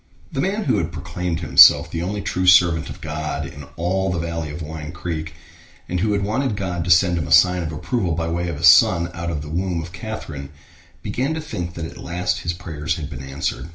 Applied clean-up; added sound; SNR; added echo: none; none; none; reverberation time 0.4 s.